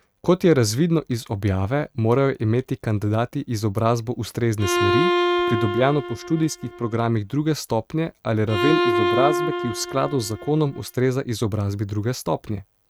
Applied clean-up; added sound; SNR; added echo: neural mask model RNNoise.